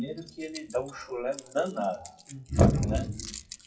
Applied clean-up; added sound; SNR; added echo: classical method WPE with log-MMSE.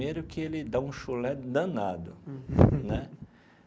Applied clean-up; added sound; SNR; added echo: none; none; none; none.